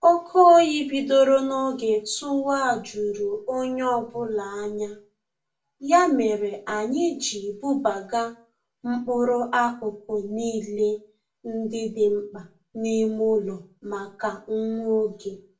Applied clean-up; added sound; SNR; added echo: none; none; none; reverberation time 0.2 s.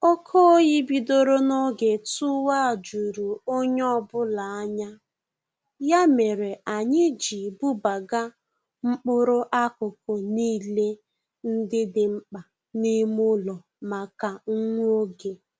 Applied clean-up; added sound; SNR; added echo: none; none; none; none.